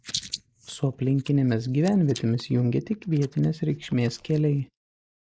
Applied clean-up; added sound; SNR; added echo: neural mask model Resemble Enhance denoiser.